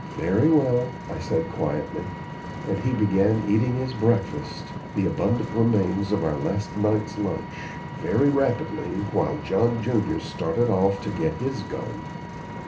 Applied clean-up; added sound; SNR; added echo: none; Vehicle; 10 dB; reverberation time 0.3 s.